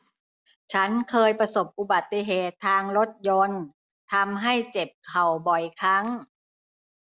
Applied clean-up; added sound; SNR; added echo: none; none; none; none.